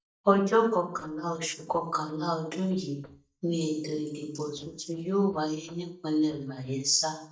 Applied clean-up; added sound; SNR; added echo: neural mask model DeepFilterNet 3.